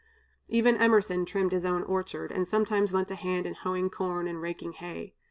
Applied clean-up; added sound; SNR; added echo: none; none; none; none.